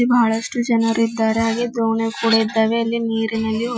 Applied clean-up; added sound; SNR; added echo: classical method Wiener filter.